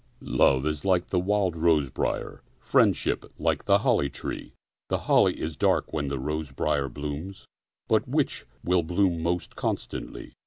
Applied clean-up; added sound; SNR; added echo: none; none; none; none.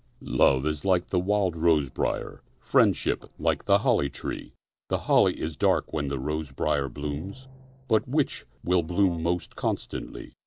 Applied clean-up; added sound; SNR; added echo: neural separator model SepFormer DNS4.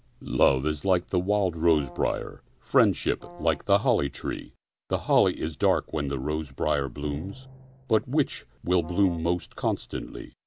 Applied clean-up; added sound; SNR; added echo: none; Drum + Brass instrument; 19 dB; none.